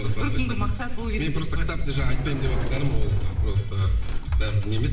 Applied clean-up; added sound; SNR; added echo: none; Sliding door; -1 dB; reverberation time 0.8 s.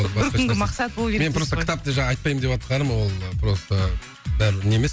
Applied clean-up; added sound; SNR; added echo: none; none; none; none.